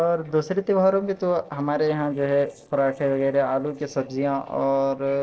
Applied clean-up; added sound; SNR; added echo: neural separator model SepFormer DNS4.